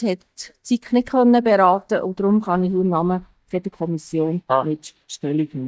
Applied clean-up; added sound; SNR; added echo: neural mask model DeepFilterNet 3.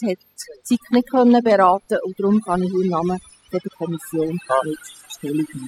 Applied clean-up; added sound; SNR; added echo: classical method spectral subtraction.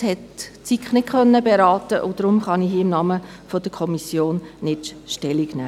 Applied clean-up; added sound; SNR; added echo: none; none; none; none.